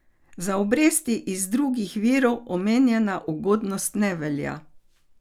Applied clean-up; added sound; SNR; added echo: none; none; none; none.